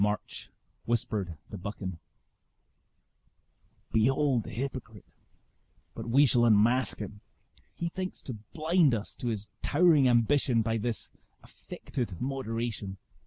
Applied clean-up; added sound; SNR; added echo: none; none; none; none.